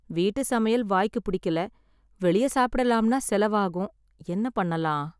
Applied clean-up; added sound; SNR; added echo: none; none; none; none.